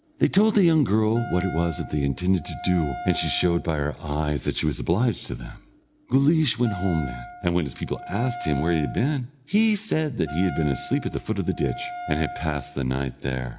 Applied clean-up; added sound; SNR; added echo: none; Wind instrument, woodwind instrument; 13 dB; none.